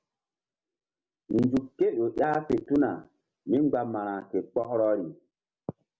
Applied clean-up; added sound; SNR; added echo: none; none; none; none.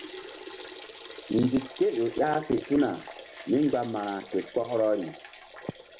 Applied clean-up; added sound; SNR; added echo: none; Liquid; 14 dB; none.